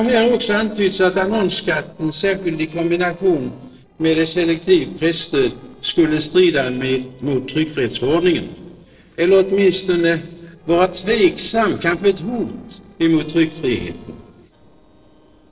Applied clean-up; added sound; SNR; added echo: neural separator model SepFormer DNS4.